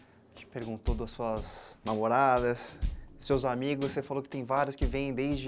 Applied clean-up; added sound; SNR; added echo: none; Bass drum / Snare drum / Drum kit; 8 dB; none.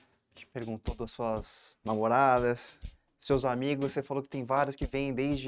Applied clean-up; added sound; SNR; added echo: neural mask model RNNoise.